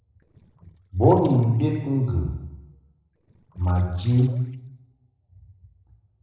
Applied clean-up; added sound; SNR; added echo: neural separator model SepFormer DNS4.